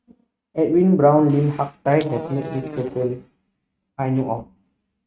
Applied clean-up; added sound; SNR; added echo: neural mask model RNNoise.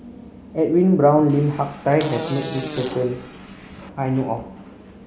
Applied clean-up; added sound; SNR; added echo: none; Fart; 13 dB; none.